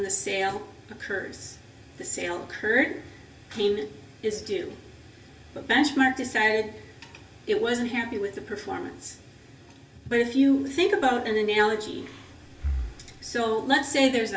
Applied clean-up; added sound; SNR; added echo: none; Breathing; 9 dB; reverberation time 0.3 s.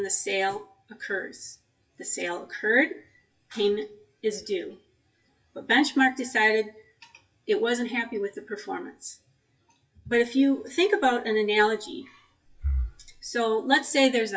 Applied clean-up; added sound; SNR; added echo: classical method WPE with log-MMSE.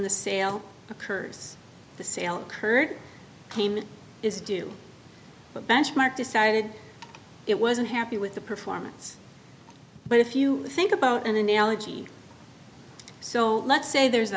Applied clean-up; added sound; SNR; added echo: none; none; none; none.